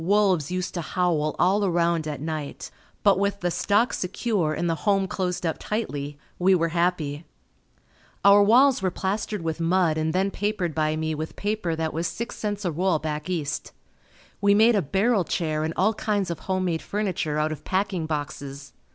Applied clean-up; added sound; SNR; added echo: none; none; none; none.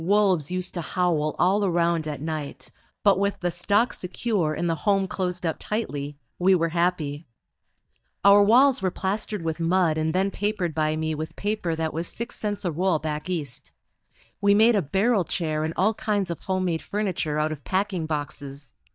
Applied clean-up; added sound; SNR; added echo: neural mask model DeepFilterNet 3.